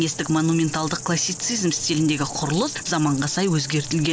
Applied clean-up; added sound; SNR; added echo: none; Insect; 14 dB; none.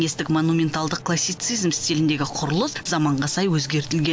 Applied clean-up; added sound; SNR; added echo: none; none; none; none.